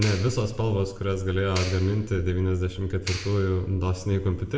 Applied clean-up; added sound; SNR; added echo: none; Clapping; 16 dB; reverberation time 0.7 s.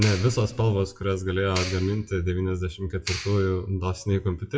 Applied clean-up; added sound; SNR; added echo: classical method WPE with log-MMSE.